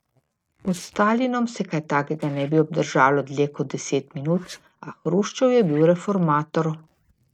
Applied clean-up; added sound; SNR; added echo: neural mask model RNNoise.